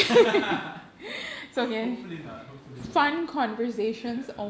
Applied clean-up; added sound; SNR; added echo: none; none; none; none.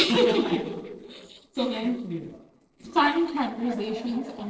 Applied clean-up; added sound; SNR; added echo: neural separator model SepFormer DNS4.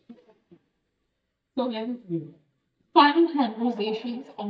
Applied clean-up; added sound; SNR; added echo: neural mask model DeepFilterNet 3.